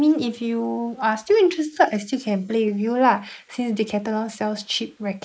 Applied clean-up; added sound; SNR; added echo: neural mask model Resemble Enhance denoiser.